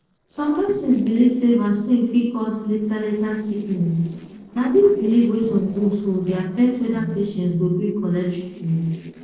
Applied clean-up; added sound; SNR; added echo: neural separator model SepFormer DNS4.